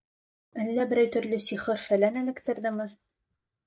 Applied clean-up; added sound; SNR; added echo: neural mask model DeepFilterNet 3.